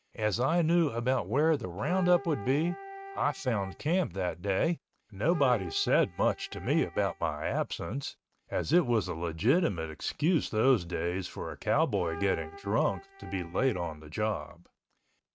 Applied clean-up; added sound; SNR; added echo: neural mask model RNNoise.